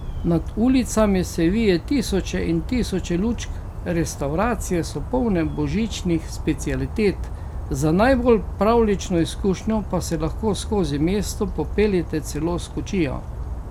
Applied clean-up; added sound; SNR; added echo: none; Bird vocalization, bird call, bird song; 8 dB; none.